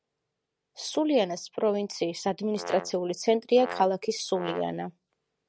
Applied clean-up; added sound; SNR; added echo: none; Brass instrument; 12 dB; none.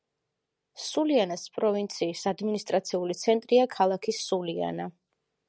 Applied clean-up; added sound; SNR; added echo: none; none; none; none.